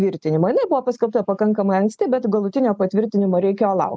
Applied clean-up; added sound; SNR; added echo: none; none; none; none.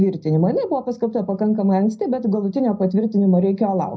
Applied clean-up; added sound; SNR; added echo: none; none; none; reverberation time 0.4 s.